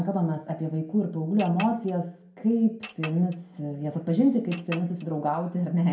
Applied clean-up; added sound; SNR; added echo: none; Chink, clink; 17 dB; reverberation time 0.5 s.